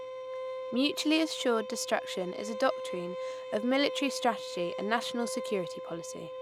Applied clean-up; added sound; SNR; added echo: none; Bowed string instrument; 7 dB; none.